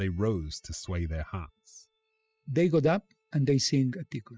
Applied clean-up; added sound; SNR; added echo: classical method spectral subtraction.